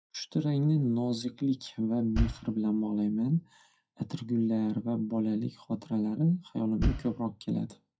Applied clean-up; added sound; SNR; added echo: classical method WPE with log-MMSE.